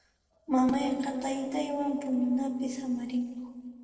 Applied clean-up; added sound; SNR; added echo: neural separator model SepFormer DNS4.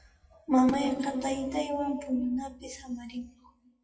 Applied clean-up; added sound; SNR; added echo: classical method WPE with log-MMSE.